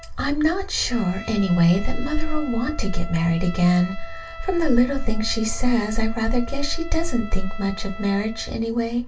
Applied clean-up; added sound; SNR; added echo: none; Trumpet; 19 dB; reverberation time 0.2 s.